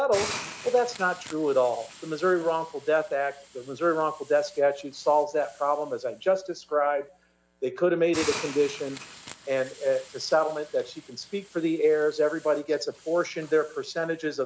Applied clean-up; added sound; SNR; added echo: none; Hiss; 17 dB; none.